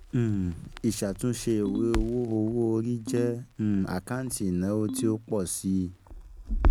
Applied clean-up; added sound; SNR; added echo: none; Ringtone + Crackle; 5 dB; none.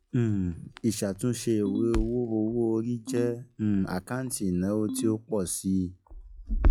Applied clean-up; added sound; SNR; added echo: classical method log-MMSE.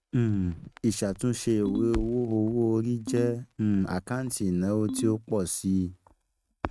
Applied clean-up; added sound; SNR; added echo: neural mask model RNNoise.